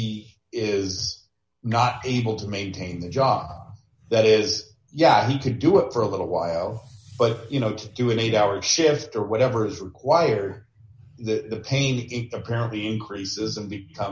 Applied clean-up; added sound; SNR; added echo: none; none; none; none.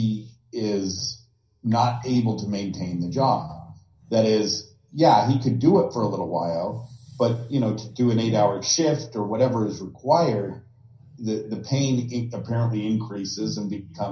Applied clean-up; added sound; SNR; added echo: none; none; none; reverberation time 0.3 s.